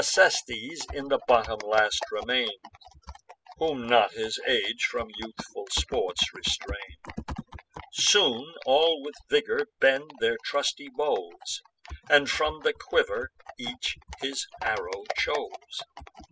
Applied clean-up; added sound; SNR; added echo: classical method spectral subtraction.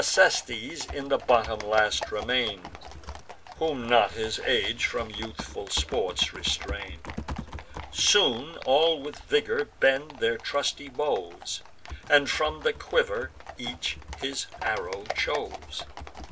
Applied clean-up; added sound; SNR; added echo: none; Livestock, farm animals, working animals + Typing; 13 dB; none.